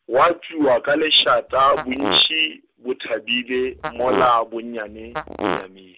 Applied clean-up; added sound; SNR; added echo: none; Fart; 8 dB; none.